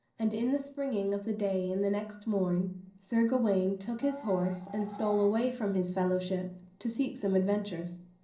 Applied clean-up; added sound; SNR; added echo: neural separator model SepFormer DNS4.